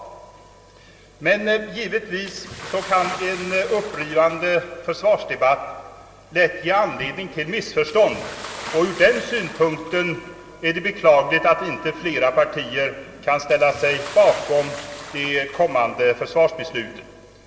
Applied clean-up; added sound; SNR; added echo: none; Bathtub (filling or washing) / Splash, splatter; 18 dB; reverberation time 2.7 s.